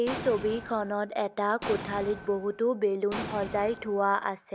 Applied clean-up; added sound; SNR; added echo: none; Explosion; 11 dB; none.